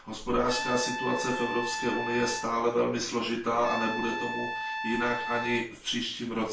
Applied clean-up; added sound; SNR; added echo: none; Trumpet; 5 dB; reverberation time 0.4 s.